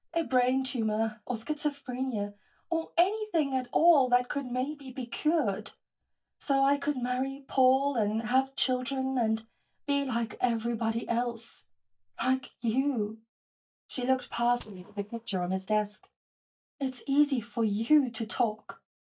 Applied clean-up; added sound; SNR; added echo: neural mask model DeepFilterNet 3.